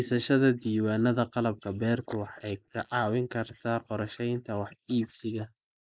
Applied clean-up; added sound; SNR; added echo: neural mask model Resemble Enhance denoiser.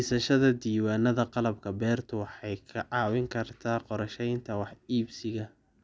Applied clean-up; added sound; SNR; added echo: none; none; none; none.